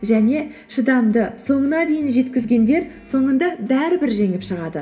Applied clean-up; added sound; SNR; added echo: none; none; none; reverberation time 1.6 s.